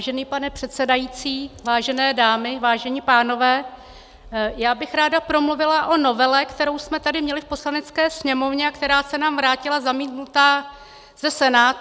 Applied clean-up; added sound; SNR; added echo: none; none; none; none.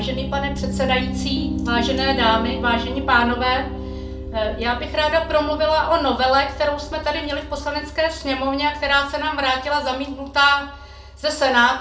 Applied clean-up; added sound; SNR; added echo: none; Piano; 8 dB; reverberation time 0.3 s.